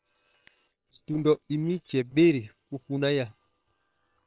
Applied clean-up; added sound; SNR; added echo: neural separator model SepFormer WHAM!.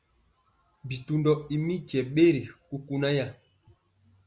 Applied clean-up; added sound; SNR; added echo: none; none; none; none.